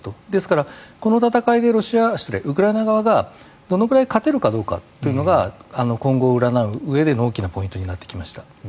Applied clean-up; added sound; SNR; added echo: none; none; none; none.